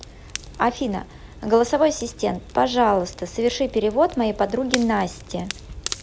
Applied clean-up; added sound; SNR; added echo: none; Crackle; 14 dB; none.